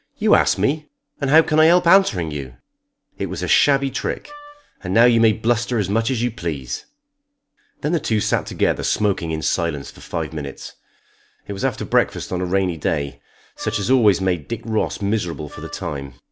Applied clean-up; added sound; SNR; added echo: none; Wind instrument, woodwind instrument; 19 dB; none.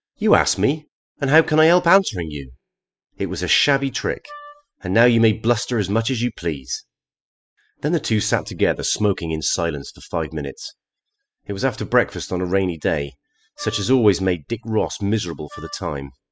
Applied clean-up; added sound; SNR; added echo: classical method spectral subtraction.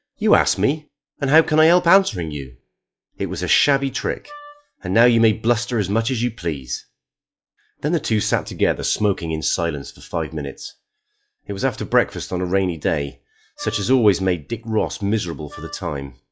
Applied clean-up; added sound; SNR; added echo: classical method log-MMSE.